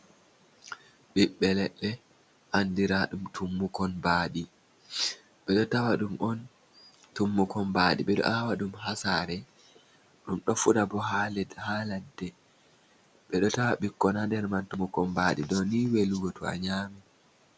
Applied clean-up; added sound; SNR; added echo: none; none; none; none.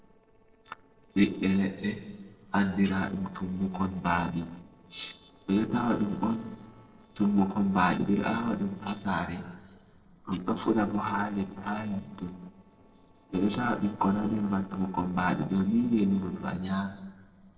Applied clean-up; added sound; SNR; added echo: neural separator model SepFormer DNS4.